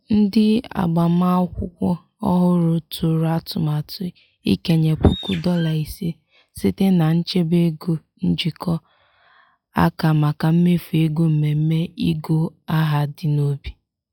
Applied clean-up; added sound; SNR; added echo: classical method log-MMSE.